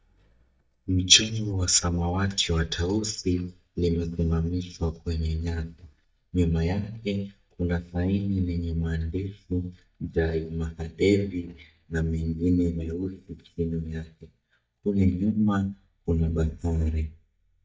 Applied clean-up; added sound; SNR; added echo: neural mask model DeepFilterNet 3.